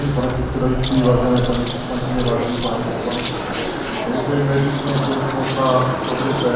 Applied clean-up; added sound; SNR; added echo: none; Bird; 4 dB; reverberation time 1.1 s.